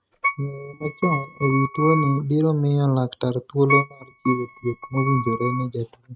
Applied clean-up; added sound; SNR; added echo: neural mask model RNNoise.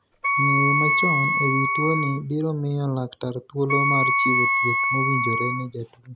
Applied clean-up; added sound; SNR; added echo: none; Wind instrument, woodwind instrument; -4 dB; none.